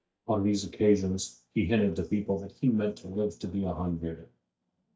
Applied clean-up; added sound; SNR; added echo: neural mask model DeepFilterNet 3.